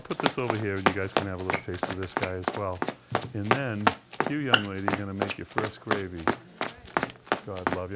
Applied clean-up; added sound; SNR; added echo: none; Run; -3 dB; none.